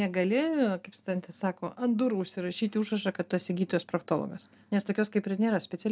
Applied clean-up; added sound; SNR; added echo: none; none; none; none.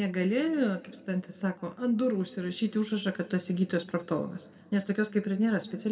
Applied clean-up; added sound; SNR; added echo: none; none; none; reverberation time 1.1 s.